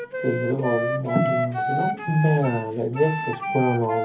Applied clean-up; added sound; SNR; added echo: none; Wind instrument, woodwind instrument; 4 dB; reverberation time 0.3 s.